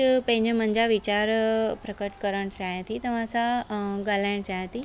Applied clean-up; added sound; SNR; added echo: none; none; none; none.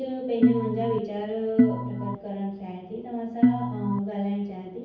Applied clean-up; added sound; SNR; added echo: none; Organ; -4 dB; reverberation time 0.9 s.